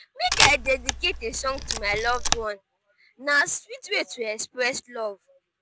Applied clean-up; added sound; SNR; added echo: none; Camera; 0 dB; none.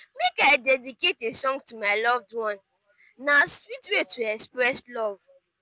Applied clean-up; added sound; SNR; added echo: none; none; none; none.